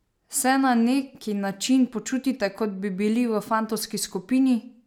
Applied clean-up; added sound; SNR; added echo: none; none; none; none.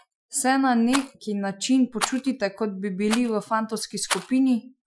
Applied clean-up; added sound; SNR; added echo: classical method Wiener filter.